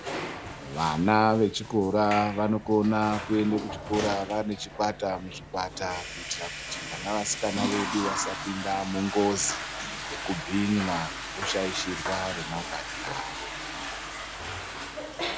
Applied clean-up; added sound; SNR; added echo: none; Toilet flush / Water; 7 dB; none.